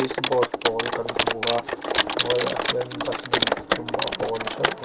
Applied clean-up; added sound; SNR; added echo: none; Typing; -3 dB; reverberation time 0.1 s.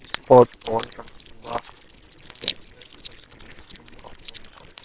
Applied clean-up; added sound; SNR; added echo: neural separator model SepFormer WHAMR!.